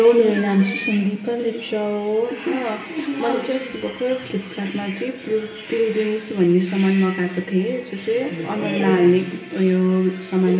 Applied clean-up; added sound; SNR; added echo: none; none; none; reverberation time 1.1 s.